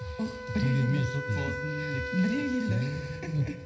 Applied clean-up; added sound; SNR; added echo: none; Wind instrument, woodwind instrument; 8 dB; reverberation time 0.9 s.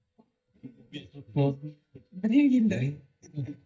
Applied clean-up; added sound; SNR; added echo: neural mask model DeepFilterNet 3.